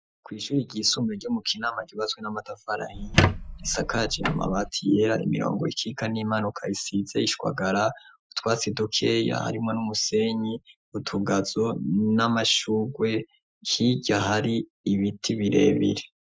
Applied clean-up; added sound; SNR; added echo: classical method Wiener filter.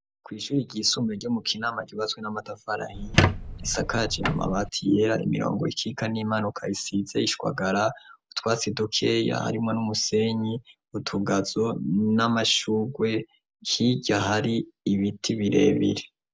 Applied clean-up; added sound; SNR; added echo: none; Squeak; 1 dB; none.